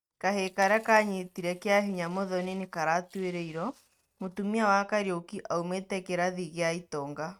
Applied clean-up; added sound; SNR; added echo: neural mask model RNNoise.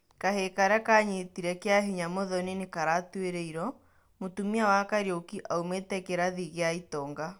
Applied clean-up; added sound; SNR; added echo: none; none; none; none.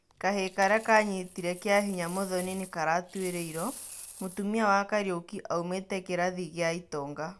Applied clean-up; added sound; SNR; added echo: none; Coin (dropping); 14 dB; none.